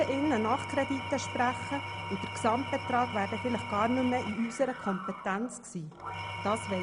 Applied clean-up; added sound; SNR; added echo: none; Engine / Tools; 7 dB; none.